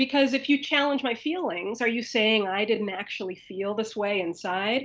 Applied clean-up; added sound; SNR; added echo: none; none; none; none.